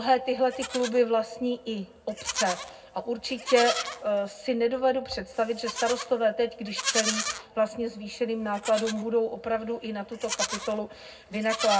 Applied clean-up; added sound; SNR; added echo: none; Livestock, farm animals, working animals; 9 dB; reverberation time 0.3 s.